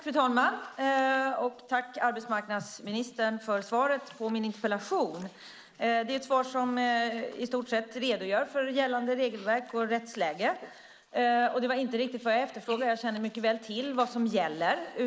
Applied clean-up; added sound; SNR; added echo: neural mask model Resemble Enhance denoiser.